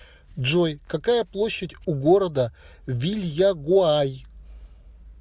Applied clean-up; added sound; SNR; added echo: none; none; none; none.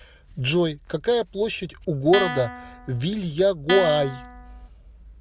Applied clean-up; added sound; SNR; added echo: none; Guitar; 5 dB; none.